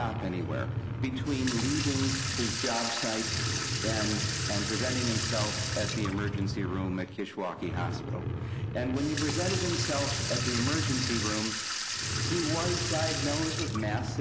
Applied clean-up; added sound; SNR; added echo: none; Sink (filling or washing) / Water tap, faucet + Truck; -2 dB; none.